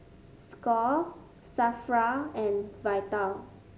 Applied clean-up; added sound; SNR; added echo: none; none; none; none.